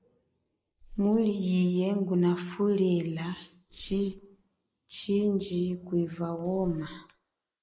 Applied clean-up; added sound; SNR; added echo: neural mask model Resemble Enhance denoiser.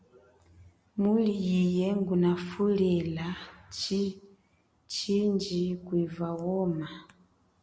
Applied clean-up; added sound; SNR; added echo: none; none; none; none.